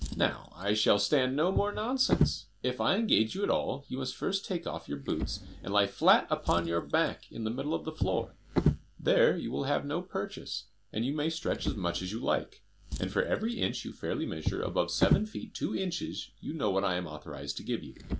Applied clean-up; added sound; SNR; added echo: none; Drawer open or close; 7 dB; none.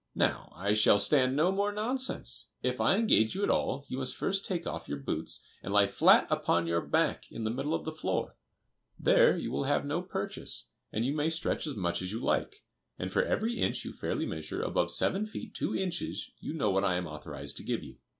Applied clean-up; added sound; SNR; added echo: none; none; none; none.